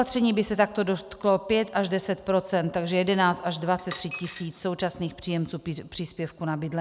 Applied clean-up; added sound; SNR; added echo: none; Coin (dropping); 7 dB; none.